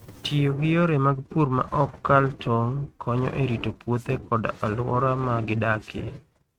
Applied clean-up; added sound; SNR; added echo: neural mask model RNNoise.